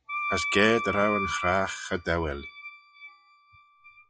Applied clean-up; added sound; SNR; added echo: classical method log-MMSE.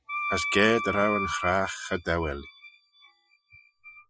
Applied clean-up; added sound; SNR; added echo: classical method Wiener filter.